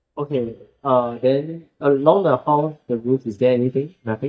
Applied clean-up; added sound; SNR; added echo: neural mask model DeepFilterNet 3.